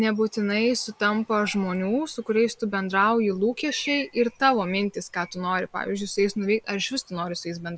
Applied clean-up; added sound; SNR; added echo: none; none; none; none.